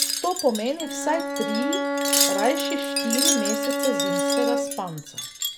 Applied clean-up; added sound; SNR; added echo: none; Bowed string instrument + Wind chime; -3 dB; none.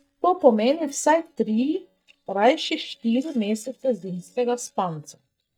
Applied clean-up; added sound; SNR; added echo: neural mask model DeepFilterNet 3.